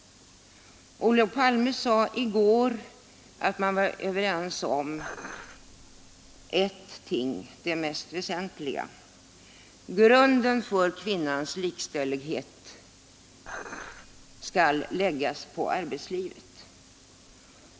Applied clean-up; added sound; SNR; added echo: none; Dishes, pots, and pans; 16 dB; none.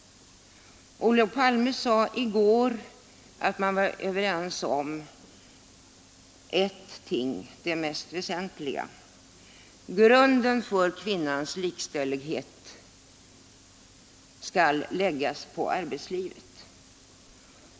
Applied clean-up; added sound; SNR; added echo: none; none; none; none.